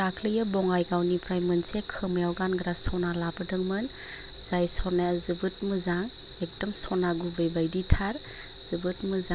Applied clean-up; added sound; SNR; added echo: none; none; none; none.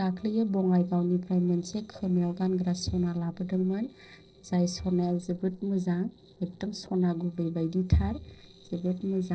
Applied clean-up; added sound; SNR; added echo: neural separator model SepFormer DNS4.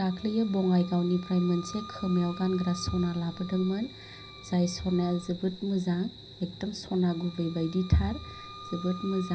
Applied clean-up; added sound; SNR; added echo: none; Wind instrument, woodwind instrument; 19 dB; reverberation time 0.5 s.